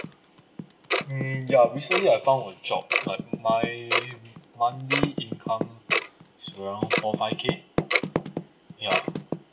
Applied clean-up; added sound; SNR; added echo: none; Tick-tock + Typing; 1 dB; none.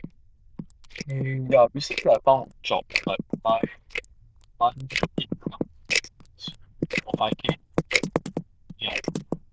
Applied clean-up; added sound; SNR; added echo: neural diffusion model UNIVERSE++.